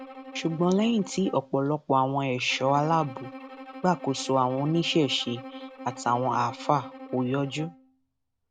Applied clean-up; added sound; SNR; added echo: none; Bowed string instrument; 16 dB; none.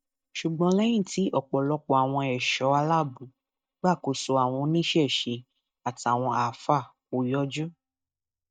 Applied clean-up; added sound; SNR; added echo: neural mask model DeepFilterNet 3.